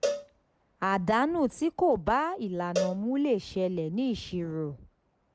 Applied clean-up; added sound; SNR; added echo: none; Cowbell; 9 dB; none.